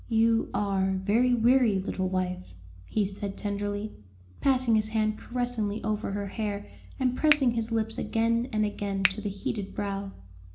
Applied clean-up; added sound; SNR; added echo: none; Finger snapping; 2 dB; reverberation time 0.4 s.